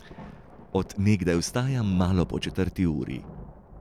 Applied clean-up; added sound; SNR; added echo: none; Thunder; 17 dB; none.